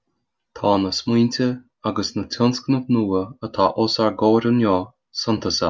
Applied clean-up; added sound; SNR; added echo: none; none; none; none.